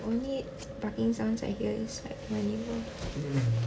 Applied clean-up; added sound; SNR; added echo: none; none; none; none.